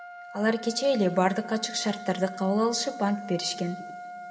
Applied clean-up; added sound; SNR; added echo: none; Trumpet; 13 dB; reverberation time 1.6 s.